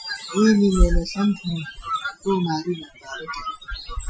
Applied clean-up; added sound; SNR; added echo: classical method Wiener filter.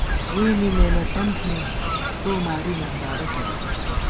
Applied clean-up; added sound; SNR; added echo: none; Fowl; -3 dB; none.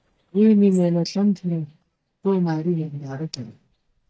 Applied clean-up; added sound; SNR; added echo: neural mask model DeepFilterNet 3.